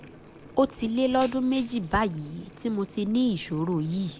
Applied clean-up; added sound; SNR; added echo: none; Shatter + Boiling; 19 dB; none.